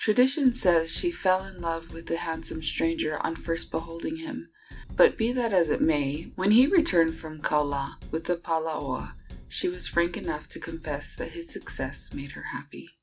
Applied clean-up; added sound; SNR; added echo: none; Drum kit; 15 dB; none.